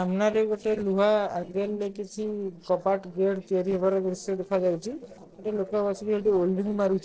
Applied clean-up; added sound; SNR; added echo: neural separator model SepFormer DNS4.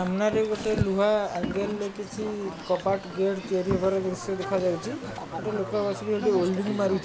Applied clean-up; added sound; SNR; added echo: none; Boat, Water vehicle; 10 dB; none.